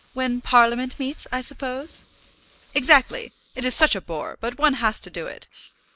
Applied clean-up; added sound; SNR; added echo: neural mask model Resemble Enhance denoiser.